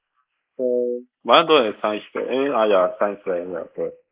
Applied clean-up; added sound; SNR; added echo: neural mask model Resemble Enhance denoiser.